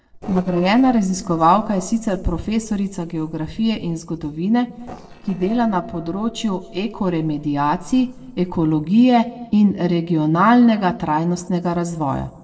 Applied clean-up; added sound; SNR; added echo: neural separator model SepFormer DNS4.